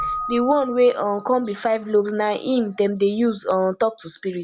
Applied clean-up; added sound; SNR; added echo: none; Keyboard (musical); 14 dB; none.